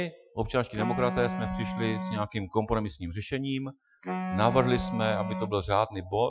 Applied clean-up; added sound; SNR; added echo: classical method Wiener filter.